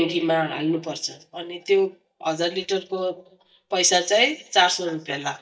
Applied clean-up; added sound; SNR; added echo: neural mask model DeepFilterNet 3.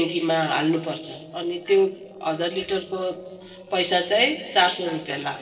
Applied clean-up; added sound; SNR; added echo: neural separator model SepFormer DNS4.